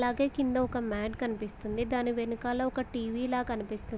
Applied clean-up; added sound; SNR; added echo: none; none; none; none.